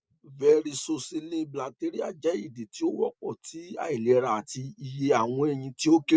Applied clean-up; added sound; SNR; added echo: none; none; none; none.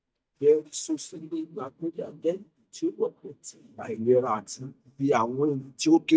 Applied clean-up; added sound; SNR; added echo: neural mask model DeepFilterNet 3.